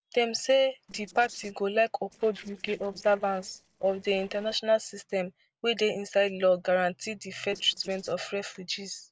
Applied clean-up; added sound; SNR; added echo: neural separator model SepFormer DNS4.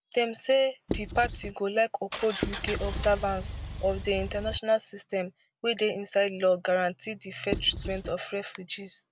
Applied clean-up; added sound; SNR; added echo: none; Engine + Writing; 5 dB; none.